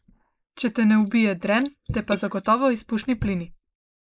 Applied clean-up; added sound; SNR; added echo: neural mask model Resemble Enhance denoiser.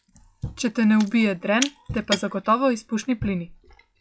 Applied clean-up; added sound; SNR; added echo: classical method log-MMSE.